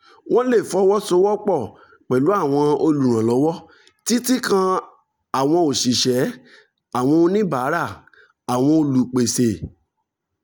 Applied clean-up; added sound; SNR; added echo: none; none; none; none.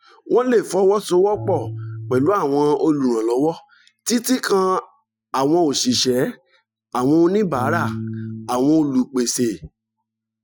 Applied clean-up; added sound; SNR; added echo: classical method Wiener filter.